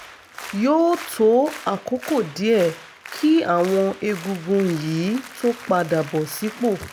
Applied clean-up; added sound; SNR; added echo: none; Applause; 17 dB; none.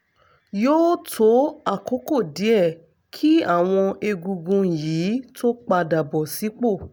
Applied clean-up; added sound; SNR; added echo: none; none; none; none.